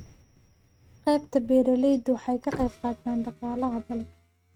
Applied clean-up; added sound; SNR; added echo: neural mask model RNNoise.